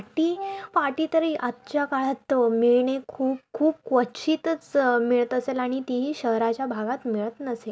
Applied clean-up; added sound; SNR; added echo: none; Wind instrument, woodwind instrument; 12 dB; none.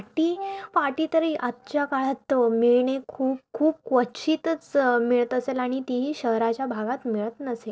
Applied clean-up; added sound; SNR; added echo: neural separator model SepFormer DNS4.